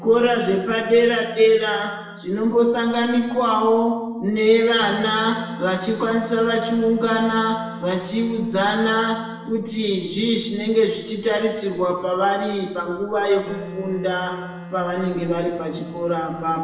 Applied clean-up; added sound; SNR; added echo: none; Wind instrument, woodwind instrument; 18 dB; reverberation time 1.0 s.